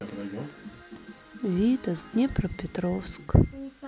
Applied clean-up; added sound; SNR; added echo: none; none; none; none.